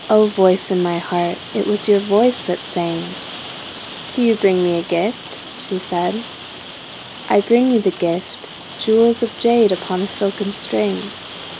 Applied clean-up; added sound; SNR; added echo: none; Rain; 14 dB; none.